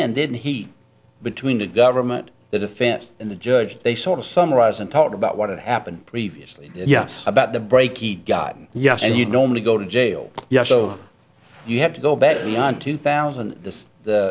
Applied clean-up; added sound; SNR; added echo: none; none; none; none.